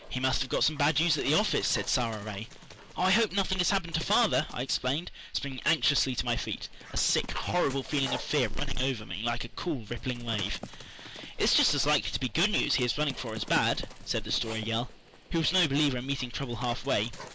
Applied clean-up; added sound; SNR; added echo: none; Dog; 17 dB; none.